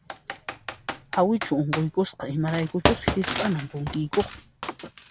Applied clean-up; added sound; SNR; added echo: none; Computer keyboard; 4 dB; none.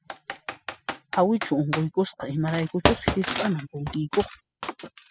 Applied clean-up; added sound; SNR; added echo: classical method spectral subtraction.